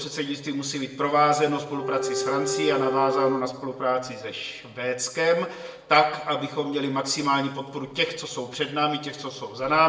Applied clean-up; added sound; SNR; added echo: none; Bowed string instrument; 3 dB; reverberation time 0.6 s.